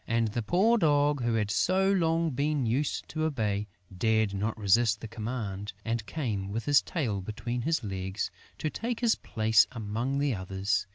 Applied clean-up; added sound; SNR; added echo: none; none; none; none.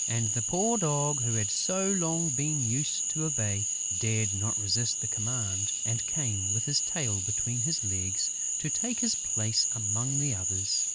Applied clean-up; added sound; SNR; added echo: none; Cricket / Frog; -2 dB; none.